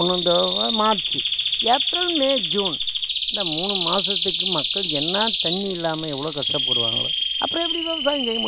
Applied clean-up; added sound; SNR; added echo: none; Bird vocalization, bird call, bird song; -4 dB; none.